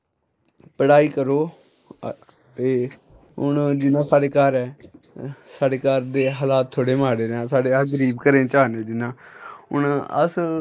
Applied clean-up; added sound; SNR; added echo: neural mask model Resemble Enhance denoiser.